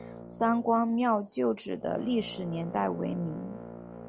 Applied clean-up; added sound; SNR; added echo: none; Brass instrument; 14 dB; none.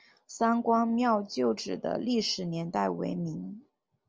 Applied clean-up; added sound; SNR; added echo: none; none; none; none.